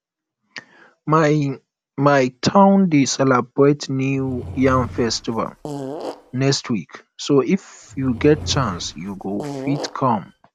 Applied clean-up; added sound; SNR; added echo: none; Fart / Drawer open or close; 12 dB; none.